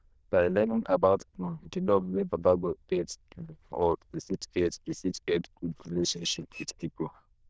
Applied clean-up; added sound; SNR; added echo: neural diffusion model UNIVERSE++.